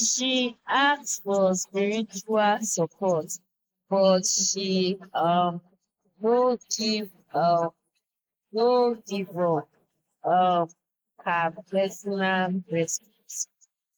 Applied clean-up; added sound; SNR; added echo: neural mask model Resemble Enhance denoiser.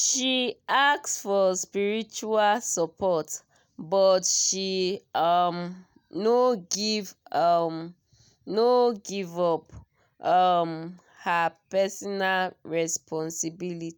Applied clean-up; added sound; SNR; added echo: none; none; none; none.